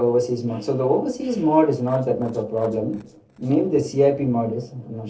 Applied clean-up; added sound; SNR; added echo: neural separator model SepFormer DNS4.